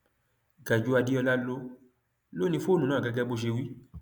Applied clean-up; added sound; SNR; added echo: none; none; none; none.